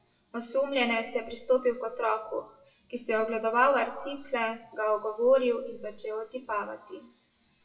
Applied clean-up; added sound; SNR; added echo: classical method WPE with log-MMSE.